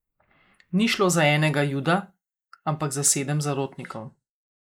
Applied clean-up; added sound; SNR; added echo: neural mask model Resemble Enhance denoiser.